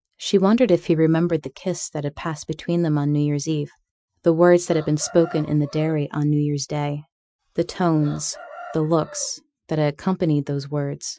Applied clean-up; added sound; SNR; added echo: classical method Wiener filter.